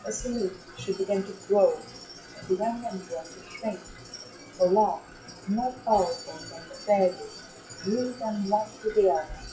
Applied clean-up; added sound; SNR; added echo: classical method WPE with log-MMSE.